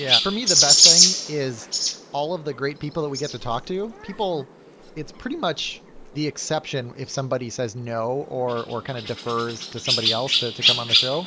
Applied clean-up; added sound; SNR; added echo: none; Chirp, tweet; -4 dB; none.